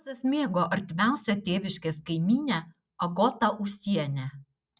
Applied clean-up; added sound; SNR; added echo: none; none; none; none.